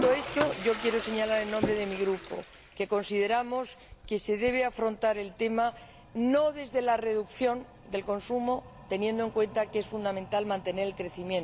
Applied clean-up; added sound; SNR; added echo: none; Toilet flush; 12 dB; none.